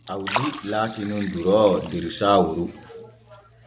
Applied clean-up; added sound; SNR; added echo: none; Liquid; 12 dB; none.